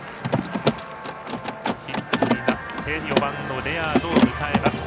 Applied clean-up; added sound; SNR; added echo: none; Mechanisms; -4 dB; none.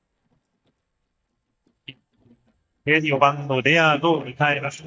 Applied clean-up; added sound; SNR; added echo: neural mask model DeepFilterNet 3.